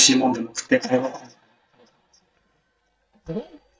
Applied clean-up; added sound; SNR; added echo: neural mask model DeepFilterNet 3.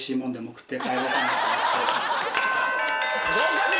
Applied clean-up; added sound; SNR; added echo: none; none; none; none.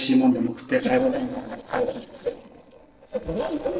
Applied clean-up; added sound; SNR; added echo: neural separator model SepFormer DNS4.